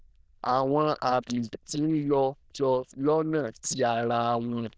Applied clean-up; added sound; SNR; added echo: neural diffusion model UNIVERSE++.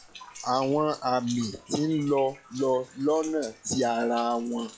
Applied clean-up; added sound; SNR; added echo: classical method log-MMSE.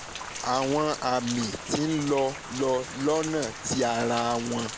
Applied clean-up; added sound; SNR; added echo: none; Rain; 10 dB; none.